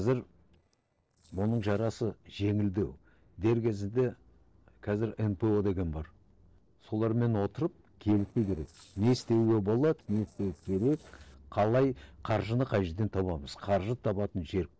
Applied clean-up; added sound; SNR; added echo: neural separator model SepFormer DNS4.